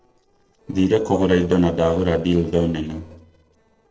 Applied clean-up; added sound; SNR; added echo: neural separator model SepFormer DNS4.